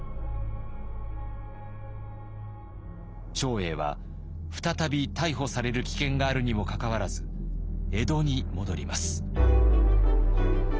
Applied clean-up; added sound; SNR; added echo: none; none; none; none.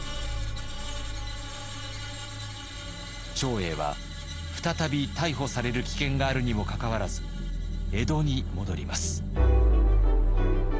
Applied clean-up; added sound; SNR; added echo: none; Screech; 17 dB; none.